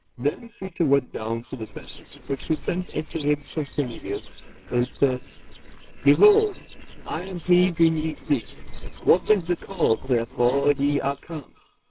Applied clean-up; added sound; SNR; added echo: neural separator model SepFormer WHAMR!.